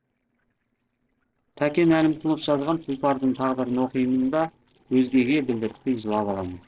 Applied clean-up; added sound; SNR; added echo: neural separator model SepFormer DNS4.